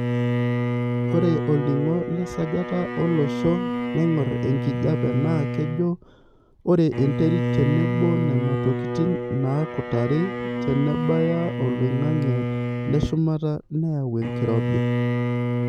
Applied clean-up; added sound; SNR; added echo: none; Bowed string instrument; 2 dB; none.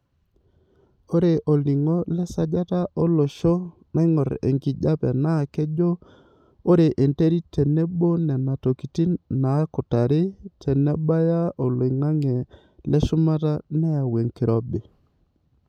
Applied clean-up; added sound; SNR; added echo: none; none; none; none.